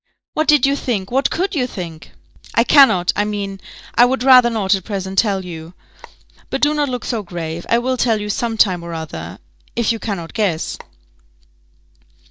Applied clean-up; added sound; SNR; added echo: neural mask model DeepFilterNet 3.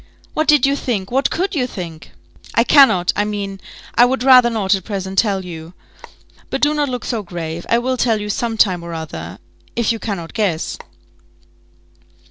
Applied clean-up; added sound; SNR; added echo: none; Telephone; 20 dB; none.